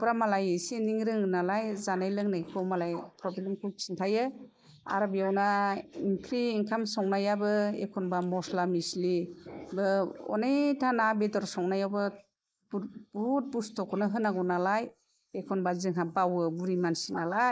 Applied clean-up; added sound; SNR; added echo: neural mask model Resemble Enhance denoiser.